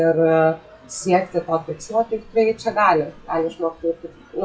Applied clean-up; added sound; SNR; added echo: classical method WPE with log-MMSE.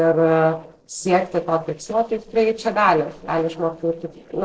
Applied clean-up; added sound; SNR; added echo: neural separator model SepFormer DNS4.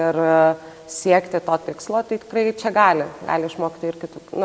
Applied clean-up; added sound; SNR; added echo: none; none; none; none.